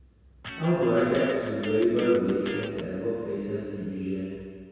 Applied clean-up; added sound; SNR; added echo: none; Electric guitar; 14 dB; reverberation time 2.0 s.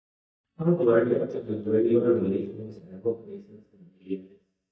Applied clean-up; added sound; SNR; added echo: neural mask model DeepFilterNet 3.